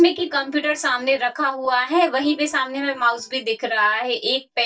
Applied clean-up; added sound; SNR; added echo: neural mask model DeepFilterNet 3.